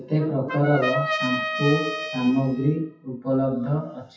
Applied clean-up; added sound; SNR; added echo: classical method WPE with log-MMSE.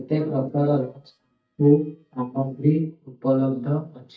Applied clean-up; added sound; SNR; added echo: neural mask model DeepFilterNet 3.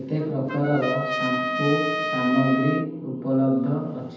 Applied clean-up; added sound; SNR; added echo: none; Trumpet; 5 dB; reverberation time 0.8 s.